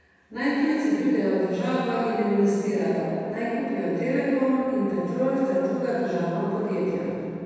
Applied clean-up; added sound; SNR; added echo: none; none; none; reverberation time 2.1 s.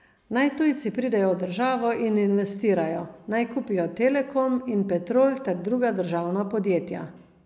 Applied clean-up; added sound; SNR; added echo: none; none; none; none.